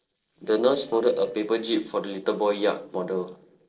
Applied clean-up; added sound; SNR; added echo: neural separator model SepFormer DNS4.